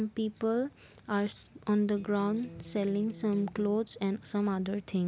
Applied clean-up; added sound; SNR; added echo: none; Electric guitar; 16 dB; none.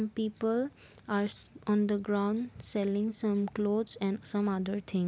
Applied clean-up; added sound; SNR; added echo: none; none; none; none.